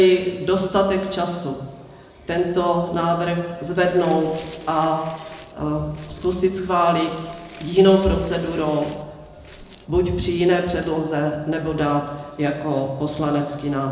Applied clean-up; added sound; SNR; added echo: none; Glass; 19 dB; reverberation time 0.9 s.